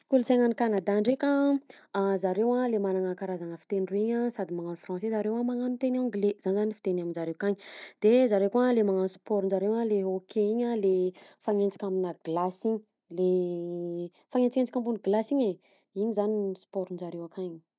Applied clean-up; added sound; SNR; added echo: none; none; none; none.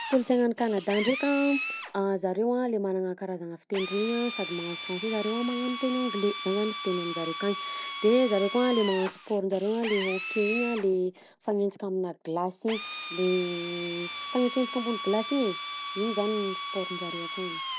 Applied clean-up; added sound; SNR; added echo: none; Drill; 8 dB; none.